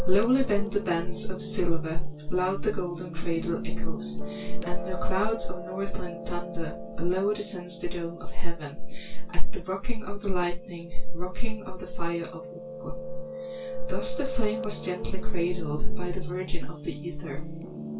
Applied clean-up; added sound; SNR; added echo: none; Piano; 16 dB; reverberation time 0.1 s.